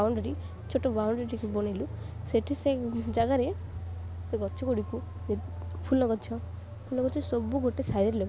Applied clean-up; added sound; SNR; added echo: none; Idling / Engine starting / Accelerating, revving, vroom / Car; 8 dB; none.